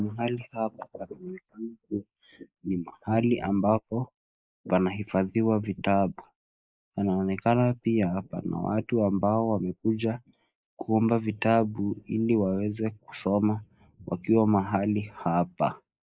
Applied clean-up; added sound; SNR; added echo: neural mask model Resemble Enhance denoiser.